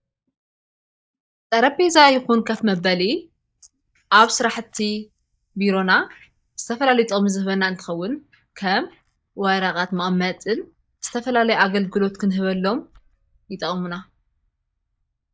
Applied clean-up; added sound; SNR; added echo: neural mask model DeepFilterNet 3.